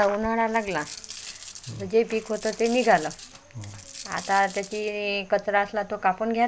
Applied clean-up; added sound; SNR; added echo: none; Coin (dropping); 16 dB; none.